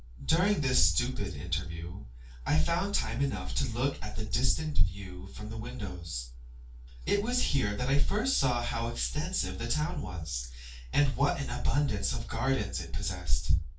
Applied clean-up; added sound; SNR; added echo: none; none; none; reverberation time 0.2 s.